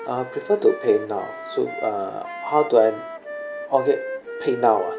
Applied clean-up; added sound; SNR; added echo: none; Wind instrument, woodwind instrument; 11 dB; none.